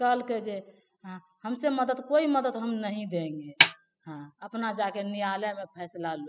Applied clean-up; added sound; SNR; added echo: classical method spectral subtraction.